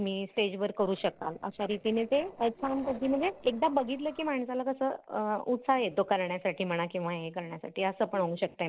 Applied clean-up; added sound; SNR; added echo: neural separator model SepFormer DNS4.